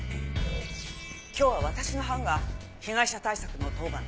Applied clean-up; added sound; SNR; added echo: none; none; none; none.